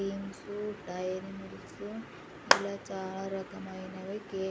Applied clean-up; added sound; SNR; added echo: none; Clapping; -4 dB; none.